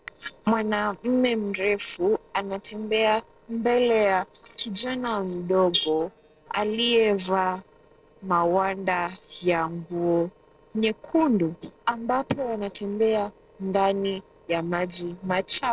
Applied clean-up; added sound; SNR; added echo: neural separator model SepFormer DNS4.